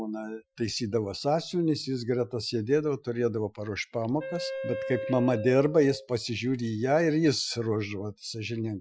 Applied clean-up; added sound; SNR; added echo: classical method Wiener filter.